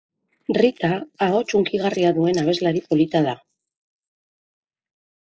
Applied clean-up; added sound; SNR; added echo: neural mask model Resemble Enhance denoiser.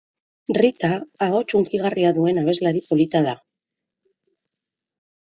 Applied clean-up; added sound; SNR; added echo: neural mask model DeepFilterNet 3.